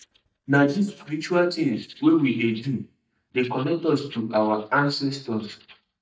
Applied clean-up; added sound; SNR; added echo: neural mask model DeepFilterNet 3.